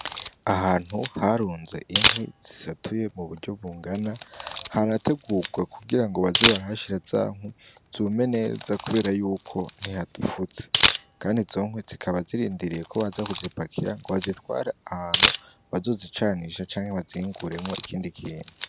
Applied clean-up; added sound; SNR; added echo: none; Camera; 4 dB; none.